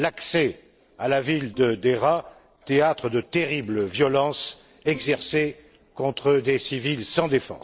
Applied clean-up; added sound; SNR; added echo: neural separator model SepFormer DNS4.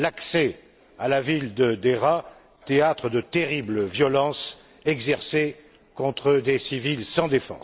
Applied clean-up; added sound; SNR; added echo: none; none; none; none.